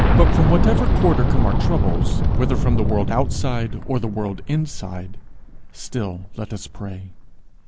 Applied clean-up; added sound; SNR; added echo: none; Boom; -5 dB; none.